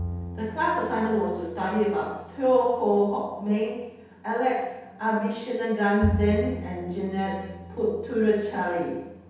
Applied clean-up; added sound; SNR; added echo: none; Bowed string instrument; 10 dB; reverberation time 0.8 s.